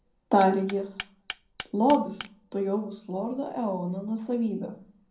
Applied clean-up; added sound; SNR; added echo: none; Hammer; 19 dB; reverberation time 0.5 s.